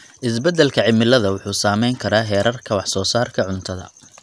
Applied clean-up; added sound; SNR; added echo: none; none; none; none.